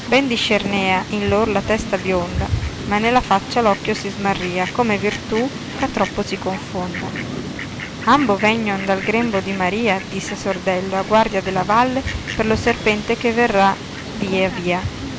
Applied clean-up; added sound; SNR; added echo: none; Fowl; 8 dB; none.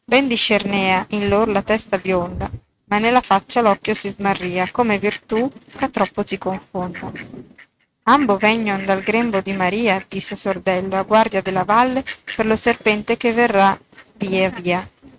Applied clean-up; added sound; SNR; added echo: neural mask model RNNoise.